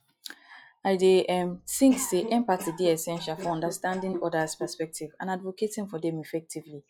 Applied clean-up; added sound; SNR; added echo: classical method log-MMSE.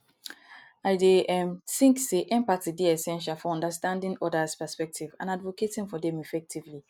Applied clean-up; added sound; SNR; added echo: none; none; none; none.